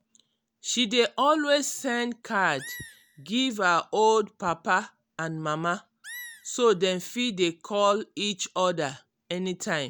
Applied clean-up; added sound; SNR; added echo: none; Animal; 19 dB; none.